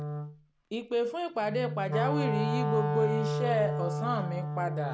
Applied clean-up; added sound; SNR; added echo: none; Wind instrument, woodwind instrument; 0 dB; none.